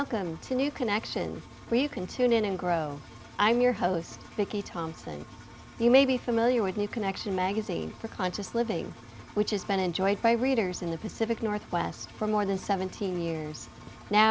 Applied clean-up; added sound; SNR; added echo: none; Engine; 18 dB; none.